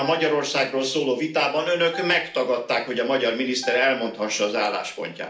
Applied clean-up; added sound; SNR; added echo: none; Piano; 18 dB; reverberation time 0.4 s.